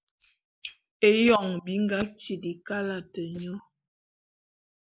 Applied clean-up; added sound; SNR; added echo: neural mask model Resemble Enhance denoiser.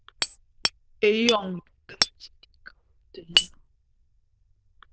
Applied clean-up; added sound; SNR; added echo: neural diffusion model UNIVERSE++.